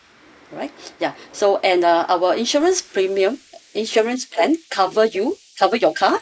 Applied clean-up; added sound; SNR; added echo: neural mask model Resemble Enhance denoiser.